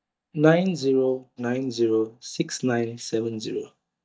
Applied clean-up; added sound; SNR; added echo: neural mask model DeepFilterNet 3.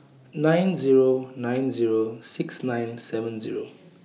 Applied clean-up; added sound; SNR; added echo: none; none; none; none.